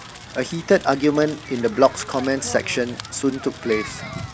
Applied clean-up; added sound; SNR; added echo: none; Crackle; 13 dB; none.